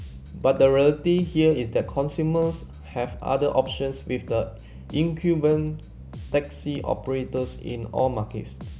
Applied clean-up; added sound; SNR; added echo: none; Bass guitar; 15 dB; none.